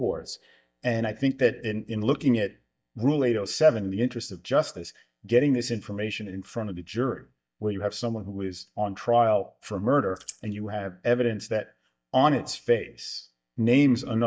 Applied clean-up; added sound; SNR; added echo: neural mask model DeepFilterNet 3.